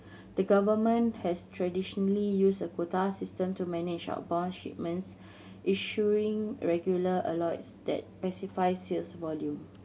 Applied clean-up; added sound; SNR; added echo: none; none; none; none.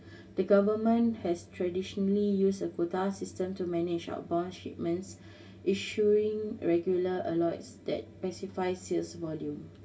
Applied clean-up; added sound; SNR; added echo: none; none; none; reverberation time 0.1 s.